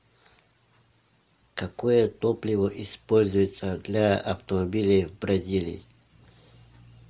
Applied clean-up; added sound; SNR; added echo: none; none; none; none.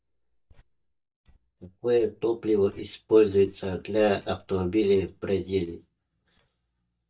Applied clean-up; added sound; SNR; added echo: neural mask model DeepFilterNet 3.